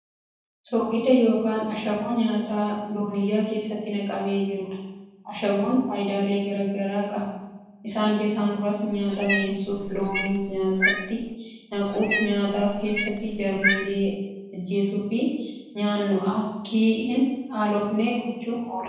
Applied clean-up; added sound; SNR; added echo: none; Cat; 4 dB; reverberation time 1.1 s.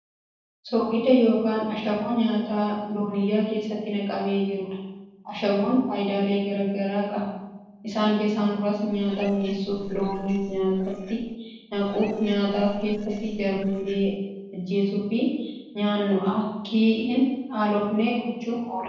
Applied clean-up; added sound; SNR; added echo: neural separator model SepFormer DNS4.